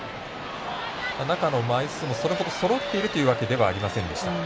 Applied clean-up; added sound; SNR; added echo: none; none; none; none.